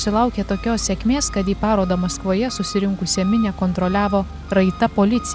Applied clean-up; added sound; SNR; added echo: none; Engine; 16 dB; none.